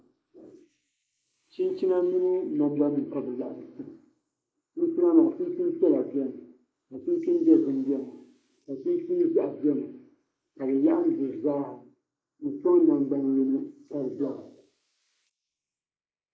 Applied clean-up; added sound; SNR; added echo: neural mask model Resemble Enhance denoiser.